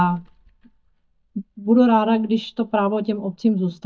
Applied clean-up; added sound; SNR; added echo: neural mask model DeepFilterNet 3.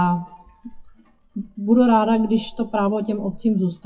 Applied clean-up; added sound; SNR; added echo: classical method WPE with log-MMSE.